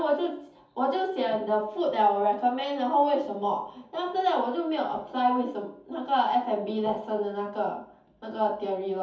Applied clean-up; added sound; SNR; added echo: none; none; none; reverberation time 0.5 s.